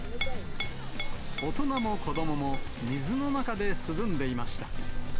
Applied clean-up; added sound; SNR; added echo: none; Chink, clink; -2 dB; none.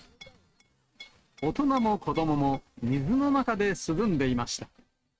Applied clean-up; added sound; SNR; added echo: neural mask model RNNoise.